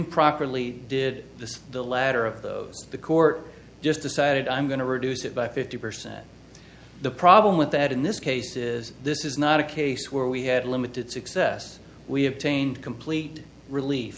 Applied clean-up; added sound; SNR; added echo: none; none; none; none.